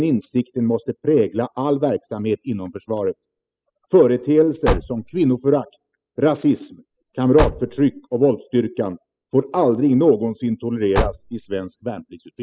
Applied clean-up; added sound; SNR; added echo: classical method spectral subtraction.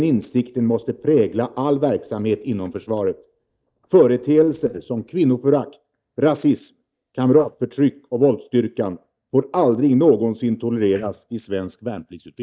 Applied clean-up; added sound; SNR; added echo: neural mask model DeepFilterNet 3.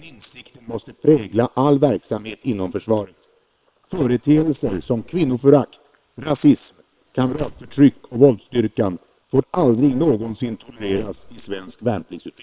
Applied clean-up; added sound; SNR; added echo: neural separator model SepFormer WHAM!.